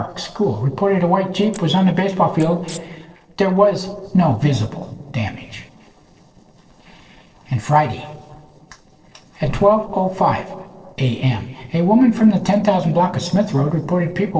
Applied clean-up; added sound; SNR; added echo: neural separator model SepFormer DNS4.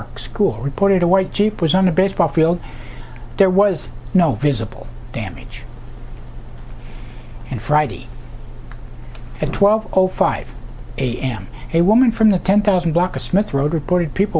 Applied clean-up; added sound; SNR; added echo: none; none; none; none.